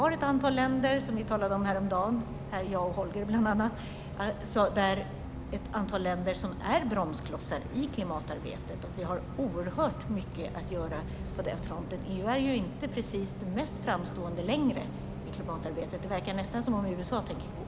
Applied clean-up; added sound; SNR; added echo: none; Bus; 7 dB; none.